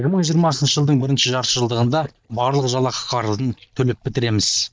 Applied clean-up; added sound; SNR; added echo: neural mask model DeepFilterNet 3.